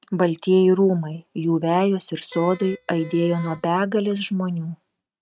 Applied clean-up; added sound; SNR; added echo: neural mask model RNNoise.